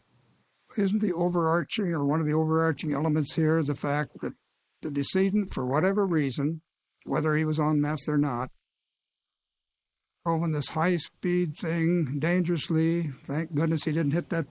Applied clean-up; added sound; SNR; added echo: neural mask model Resemble Enhance denoiser.